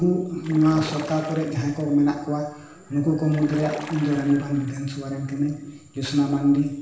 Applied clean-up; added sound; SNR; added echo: none; Splash, splatter; 16 dB; reverberation time 0.9 s.